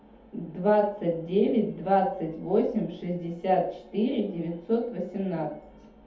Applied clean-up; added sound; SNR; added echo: none; none; none; reverberation time 0.6 s.